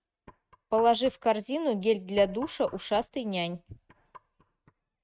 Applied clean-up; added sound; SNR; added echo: neural mask model RNNoise.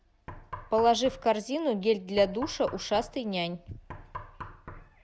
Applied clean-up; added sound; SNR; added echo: none; Knock; 14 dB; none.